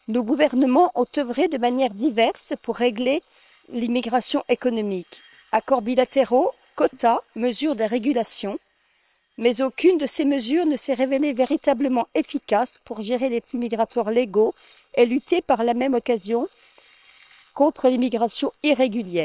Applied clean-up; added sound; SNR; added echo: neural separator model SepFormer WHAM!.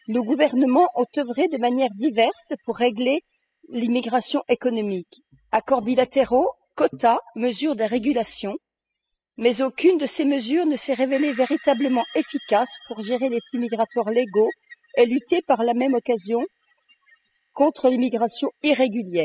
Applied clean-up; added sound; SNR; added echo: classical method spectral subtraction.